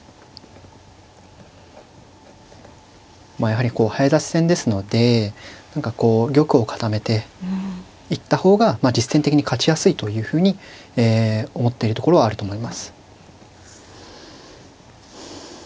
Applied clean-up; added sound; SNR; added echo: none; none; none; none.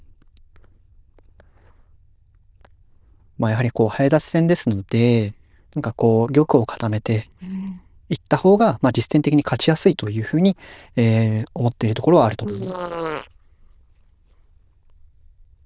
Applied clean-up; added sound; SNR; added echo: neural diffusion model UNIVERSE++.